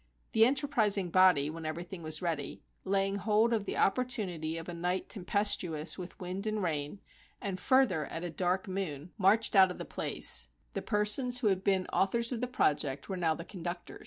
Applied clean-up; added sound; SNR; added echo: none; none; none; none.